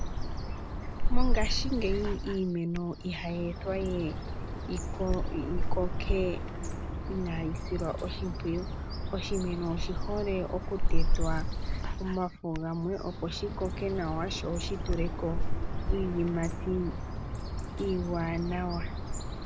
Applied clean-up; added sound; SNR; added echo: none; Bird; -4 dB; none.